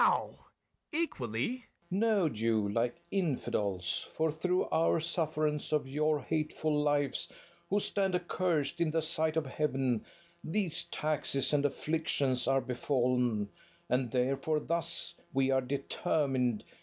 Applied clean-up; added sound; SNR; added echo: none; none; none; none.